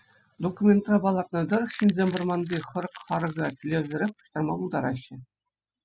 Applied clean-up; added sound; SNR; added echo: classical method spectral subtraction.